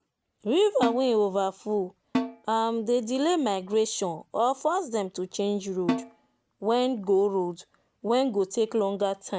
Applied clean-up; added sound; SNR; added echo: none; Snare drum; 8 dB; none.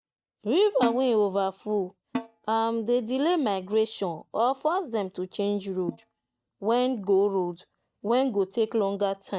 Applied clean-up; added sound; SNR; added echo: neural mask model DeepFilterNet 3.